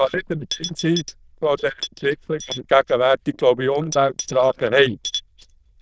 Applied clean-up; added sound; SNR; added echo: neural diffusion model UNIVERSE++.